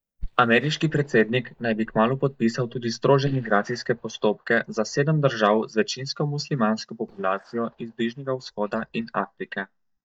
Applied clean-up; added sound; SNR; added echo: neural mask model DeepFilterNet 3.